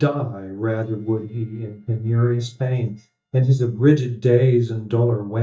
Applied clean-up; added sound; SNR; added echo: neural mask model DeepFilterNet 3.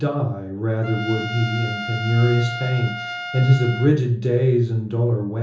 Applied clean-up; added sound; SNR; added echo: none; Trumpet; 10 dB; reverberation time 1.2 s.